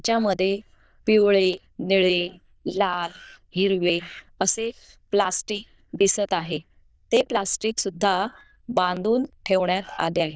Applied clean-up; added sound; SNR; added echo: neural diffusion model UNIVERSE++.